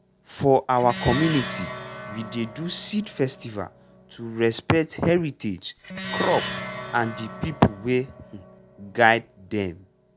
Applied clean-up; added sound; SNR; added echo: none; Plucked string instrument; 11 dB; none.